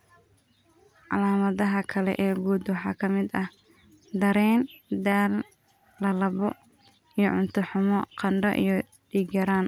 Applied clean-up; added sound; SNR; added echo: none; none; none; none.